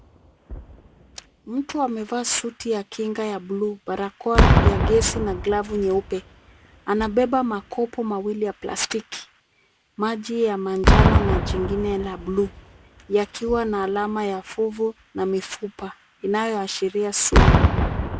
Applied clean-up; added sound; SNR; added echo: none; Boom; -1 dB; none.